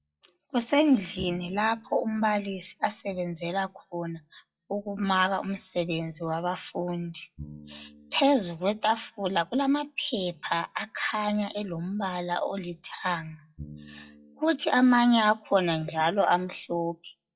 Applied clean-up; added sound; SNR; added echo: classical method WPE with log-MMSE.